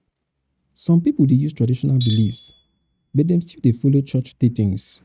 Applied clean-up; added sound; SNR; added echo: neural mask model RNNoise.